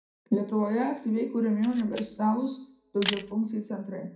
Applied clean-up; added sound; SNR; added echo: none; Camera; 10 dB; reverberation time 0.4 s.